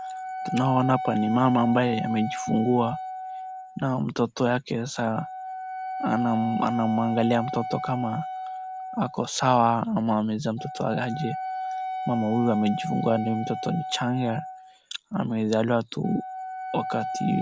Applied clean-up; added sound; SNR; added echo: none; Wind instrument, woodwind instrument; 8 dB; none.